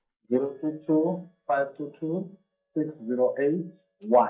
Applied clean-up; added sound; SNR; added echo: neural mask model DeepFilterNet 3.